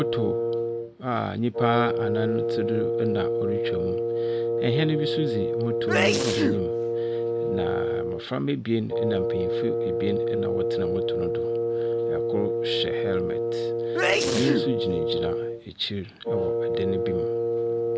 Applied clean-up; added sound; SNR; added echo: none; Sneeze + Wind instrument, woodwind instrument; -5 dB; none.